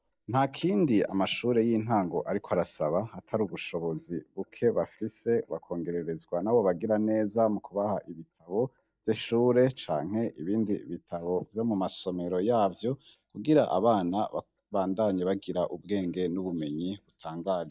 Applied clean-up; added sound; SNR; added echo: neural mask model DeepFilterNet 3.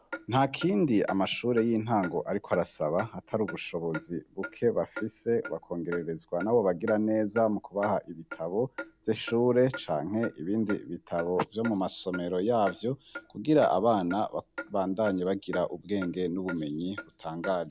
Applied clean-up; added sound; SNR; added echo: none; Clock; 16 dB; none.